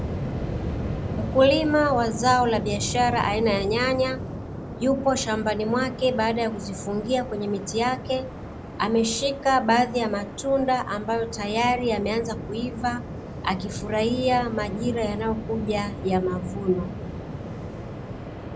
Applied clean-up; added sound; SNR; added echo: none; Waves, surf; 8 dB; none.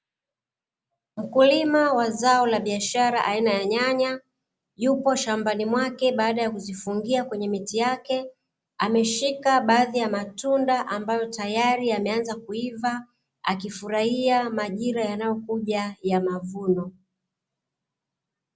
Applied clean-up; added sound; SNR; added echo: none; none; none; none.